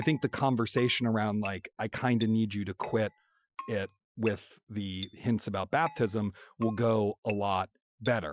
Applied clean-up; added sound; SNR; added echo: classical method Wiener filter.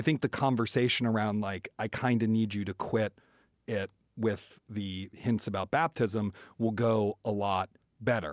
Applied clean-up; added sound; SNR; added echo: none; none; none; none.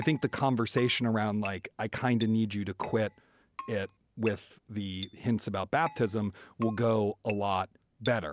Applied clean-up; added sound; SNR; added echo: none; Keyboard (musical); 18 dB; none.